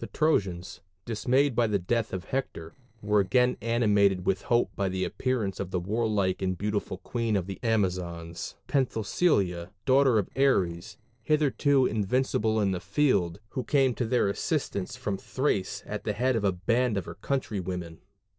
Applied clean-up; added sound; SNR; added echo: neural separator model SepFormer DNS4.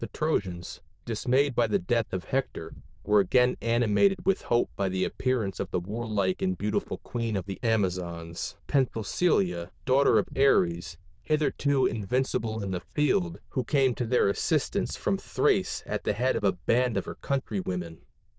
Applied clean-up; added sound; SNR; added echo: neural diffusion model UNIVERSE++.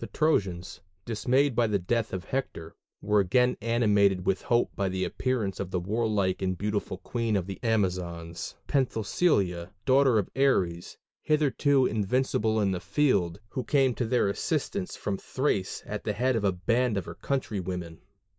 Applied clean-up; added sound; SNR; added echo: neural mask model Resemble Enhance denoiser.